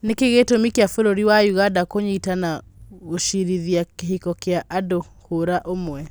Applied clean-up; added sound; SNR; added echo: none; none; none; none.